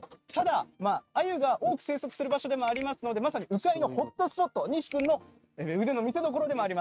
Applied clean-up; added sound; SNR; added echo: neural mask model RNNoise.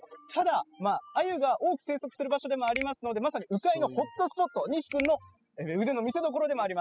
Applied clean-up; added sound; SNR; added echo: classical method spectral subtraction.